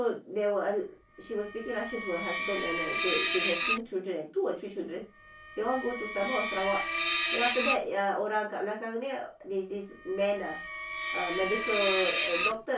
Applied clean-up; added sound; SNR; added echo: none; Screech; -1 dB; reverberation time 0.2 s.